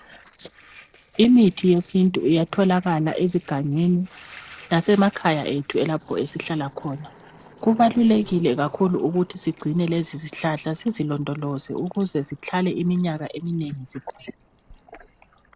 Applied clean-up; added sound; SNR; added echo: neural separator model SepFormer DNS4.